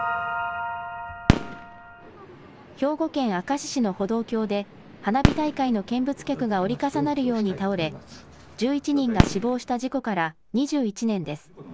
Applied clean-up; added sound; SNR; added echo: none; Fireworks; 4 dB; none.